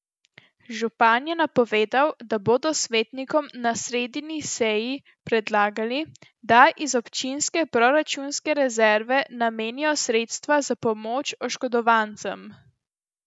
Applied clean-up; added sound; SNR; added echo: none; none; none; none.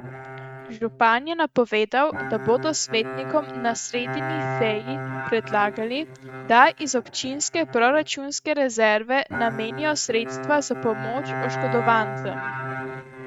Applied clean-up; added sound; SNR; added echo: neural mask model RNNoise.